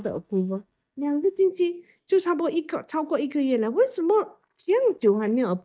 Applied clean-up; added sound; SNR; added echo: neural mask model DeepFilterNet 3.